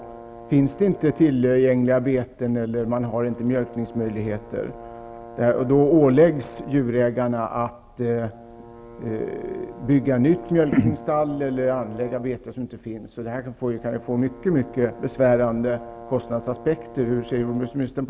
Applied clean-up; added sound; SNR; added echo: none; Brass instrument; 19 dB; none.